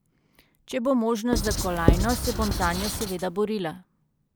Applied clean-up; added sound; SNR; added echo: none; Writing; -1 dB; none.